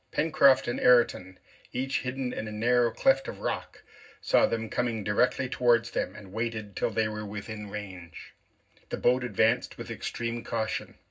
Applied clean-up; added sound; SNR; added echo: none; none; none; reverberation time 0.4 s.